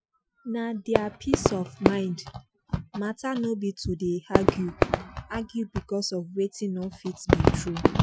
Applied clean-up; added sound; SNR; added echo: classical method Wiener filter.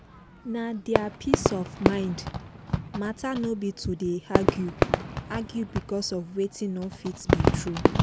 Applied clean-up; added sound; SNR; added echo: none; Fireworks; -3 dB; none.